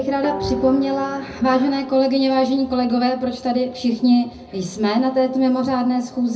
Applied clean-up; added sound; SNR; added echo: none; Guitar; 10 dB; reverberation time 0.4 s.